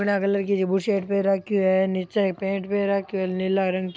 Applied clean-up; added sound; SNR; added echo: none; none; none; none.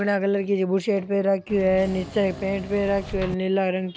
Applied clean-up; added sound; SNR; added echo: none; Engine / Mechanisms; 12 dB; none.